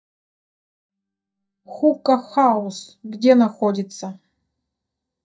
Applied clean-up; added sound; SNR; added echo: neural mask model DeepFilterNet 3.